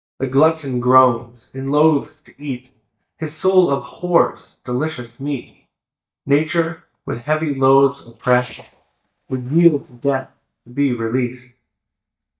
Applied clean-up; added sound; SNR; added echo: neural mask model DeepFilterNet 3.